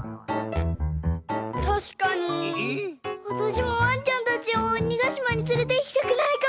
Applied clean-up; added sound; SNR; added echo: none; none; none; none.